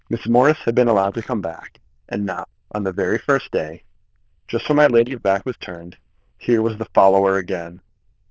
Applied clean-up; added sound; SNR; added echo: neural diffusion model UNIVERSE++.